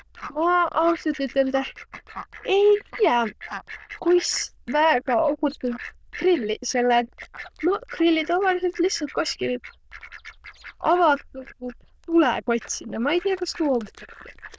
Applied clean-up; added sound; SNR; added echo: neural diffusion model UNIVERSE++.